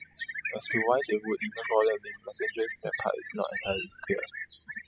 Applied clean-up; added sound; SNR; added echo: classical method spectral subtraction.